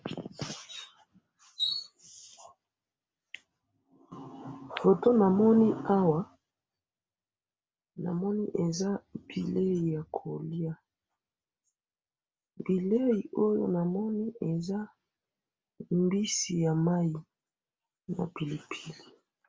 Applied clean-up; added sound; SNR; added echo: none; none; none; none.